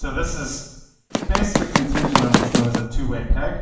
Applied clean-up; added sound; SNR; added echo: none; Run; -3 dB; reverberation time 0.9 s.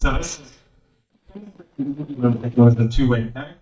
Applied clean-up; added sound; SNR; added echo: neural mask model DeepFilterNet 3.